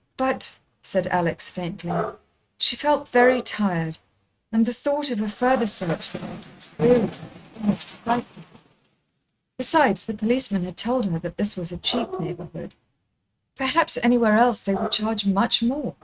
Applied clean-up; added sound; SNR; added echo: neural mask model RNNoise.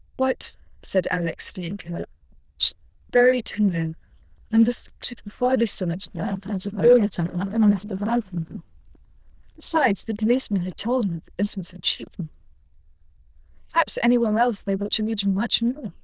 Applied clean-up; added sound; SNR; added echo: neural diffusion model UNIVERSE++.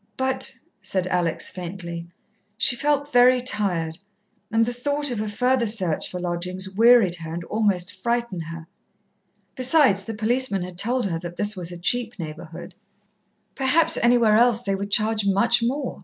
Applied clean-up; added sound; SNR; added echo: none; none; none; none.